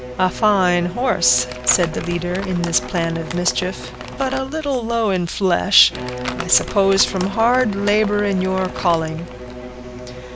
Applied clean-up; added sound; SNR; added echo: none; Crumpling, crinkling + Bowed string instrument; 11 dB; none.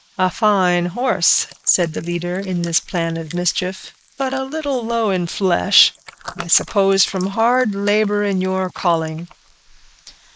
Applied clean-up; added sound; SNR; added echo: neural mask model Resemble Enhance denoiser.